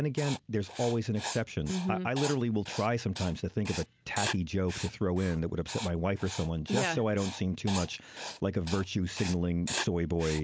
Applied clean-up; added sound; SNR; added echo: none; Writing; 11 dB; none.